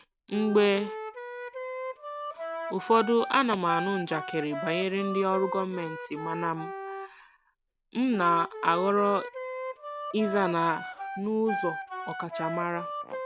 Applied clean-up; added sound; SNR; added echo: none; Wind instrument, woodwind instrument; 8 dB; none.